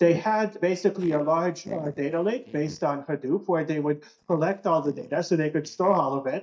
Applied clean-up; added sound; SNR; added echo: neural mask model DeepFilterNet 3.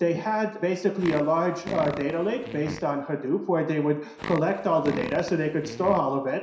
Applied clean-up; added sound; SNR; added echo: none; Fart; 12 dB; reverberation time 0.7 s.